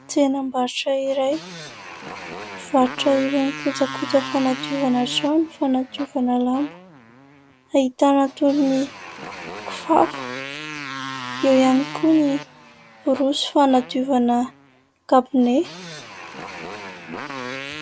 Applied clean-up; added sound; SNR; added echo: none; Motorcycle; 13 dB; none.